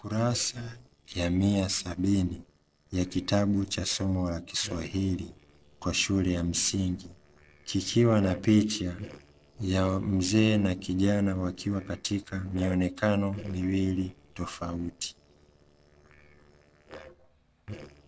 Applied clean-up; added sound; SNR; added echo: neural separator model SepFormer DNS4.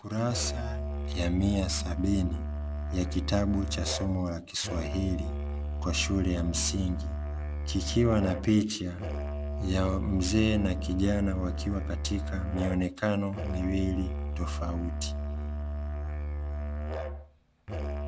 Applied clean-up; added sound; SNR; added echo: none; Musical instrument; 2 dB; none.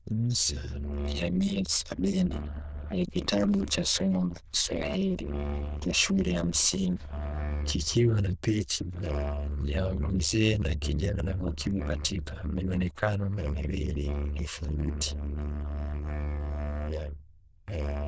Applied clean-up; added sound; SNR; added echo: neural diffusion model UNIVERSE++.